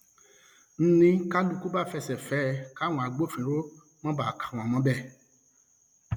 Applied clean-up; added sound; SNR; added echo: none; none; none; none.